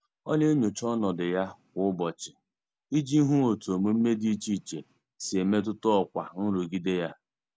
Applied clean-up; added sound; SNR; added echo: none; none; none; none.